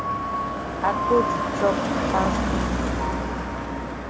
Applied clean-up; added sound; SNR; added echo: none; Car passing by + Piano; -5 dB; none.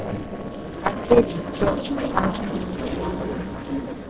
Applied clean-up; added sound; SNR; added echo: neural separator model SepFormer DNS4.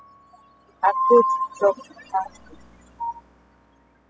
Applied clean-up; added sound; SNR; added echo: classical method spectral subtraction.